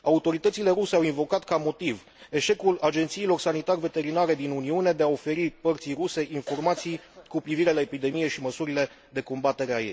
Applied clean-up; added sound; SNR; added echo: none; none; none; none.